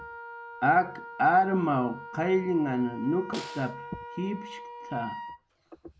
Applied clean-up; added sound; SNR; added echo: none; Snare drum + Wind instrument, woodwind instrument; 13 dB; none.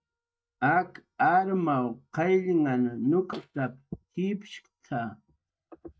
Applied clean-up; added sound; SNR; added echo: neural mask model DeepFilterNet 3.